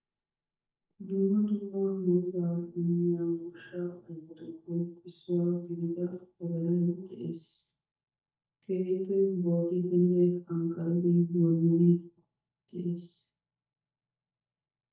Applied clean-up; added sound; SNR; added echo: neural mask model DeepFilterNet 3.